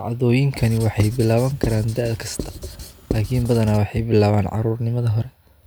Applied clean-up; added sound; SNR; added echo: none; Writing; 11 dB; none.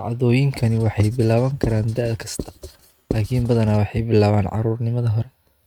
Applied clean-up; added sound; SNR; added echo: neural mask model RNNoise.